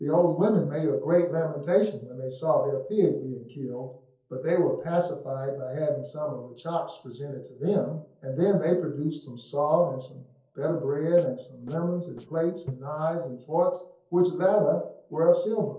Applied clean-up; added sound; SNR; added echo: neural separator model SepFormer DNS4.